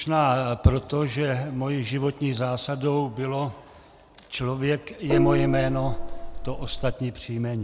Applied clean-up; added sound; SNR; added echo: none; Gong; 0 dB; none.